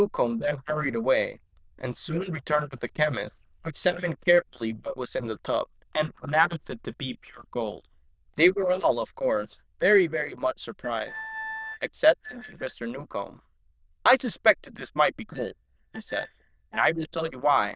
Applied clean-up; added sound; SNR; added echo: neural diffusion model UNIVERSE++.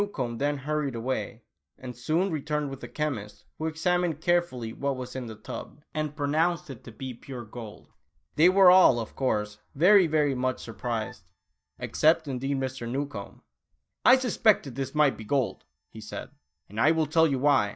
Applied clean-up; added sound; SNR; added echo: neural mask model DeepFilterNet 3.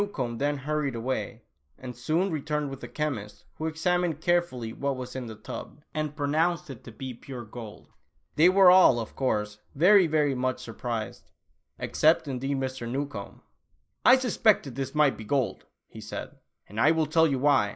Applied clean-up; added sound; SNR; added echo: neural mask model Resemble Enhance denoiser.